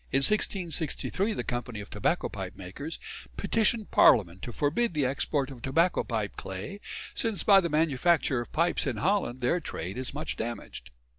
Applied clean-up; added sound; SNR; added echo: none; none; none; none.